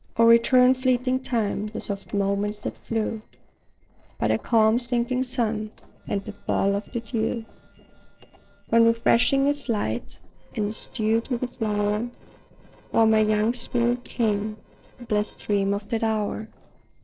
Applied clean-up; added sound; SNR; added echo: neural separator model SepFormer DNS4.